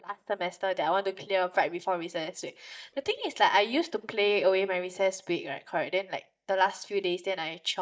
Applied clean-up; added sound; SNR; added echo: neural mask model DeepFilterNet 3.